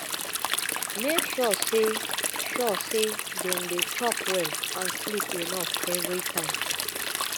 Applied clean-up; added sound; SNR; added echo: none; Stream; -2 dB; none.